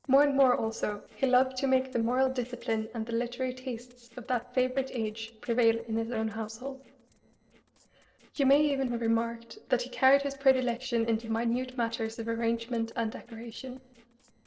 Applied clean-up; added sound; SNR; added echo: neural separator model SepFormer DNS4.